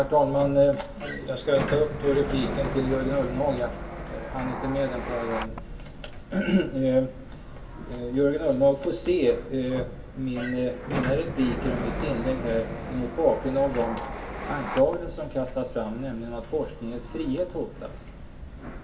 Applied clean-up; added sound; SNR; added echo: none; Sliding door; 8 dB; reverberation time 0.2 s.